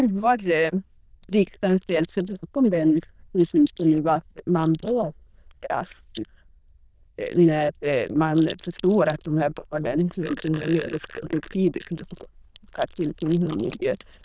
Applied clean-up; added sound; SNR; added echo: neural diffusion model UNIVERSE++.